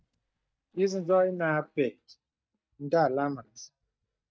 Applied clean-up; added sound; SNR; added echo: neural mask model DeepFilterNet 3.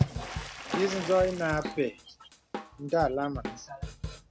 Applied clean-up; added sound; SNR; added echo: none; Water / Splash, splatter + Drum kit; 5 dB; none.